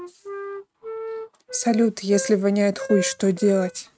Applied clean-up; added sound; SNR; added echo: neural mask model RNNoise.